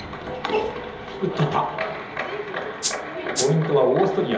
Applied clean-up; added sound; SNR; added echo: none; Rattle (instrument); 5 dB; reverberation time 1.2 s.